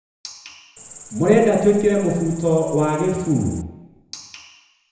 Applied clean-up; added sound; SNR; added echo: none; Cricket; 17 dB; reverberation time 0.9 s.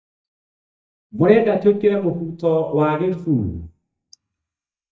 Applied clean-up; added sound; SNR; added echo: neural mask model DeepFilterNet 3.